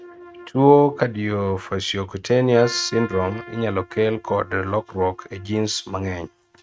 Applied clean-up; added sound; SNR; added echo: neural mask model RNNoise.